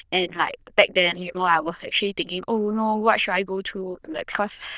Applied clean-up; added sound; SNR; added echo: neural diffusion model UNIVERSE++.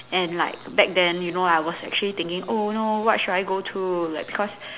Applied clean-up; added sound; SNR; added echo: none; none; none; none.